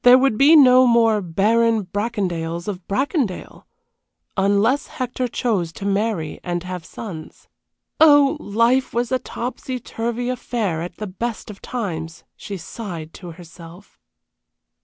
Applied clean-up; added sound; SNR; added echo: none; none; none; none.